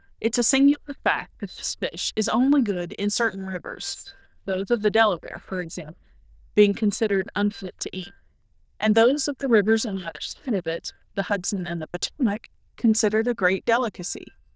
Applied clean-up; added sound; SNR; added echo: neural diffusion model UNIVERSE++.